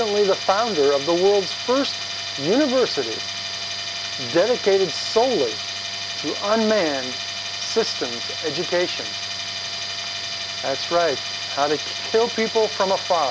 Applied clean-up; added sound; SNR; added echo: none; Tools; 6 dB; none.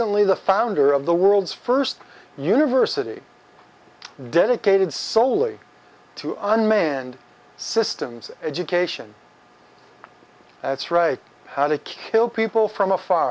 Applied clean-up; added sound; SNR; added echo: none; none; none; none.